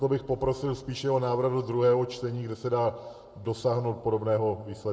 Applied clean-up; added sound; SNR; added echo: none; none; none; reverberation time 1.3 s.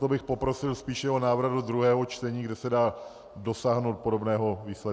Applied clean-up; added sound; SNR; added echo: none; none; none; none.